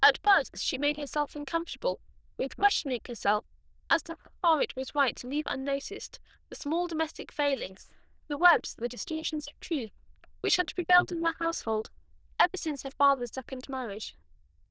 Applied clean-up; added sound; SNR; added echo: neural diffusion model UNIVERSE++.